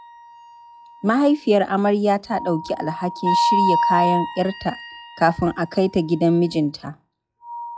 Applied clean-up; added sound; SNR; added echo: classical method log-MMSE.